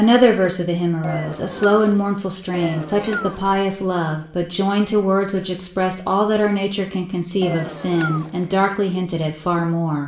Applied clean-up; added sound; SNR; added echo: none; Engine; 11 dB; reverberation time 0.5 s.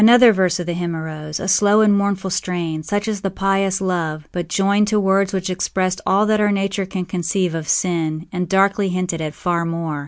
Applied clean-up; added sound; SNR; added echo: none; none; none; none.